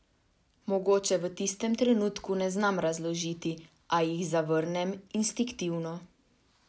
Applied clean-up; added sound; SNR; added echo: none; none; none; none.